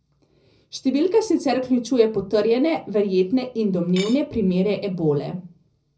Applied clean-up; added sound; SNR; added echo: none; Cutlery, silverware / Dishes, pots, and pans; 14 dB; reverberation time 0.4 s.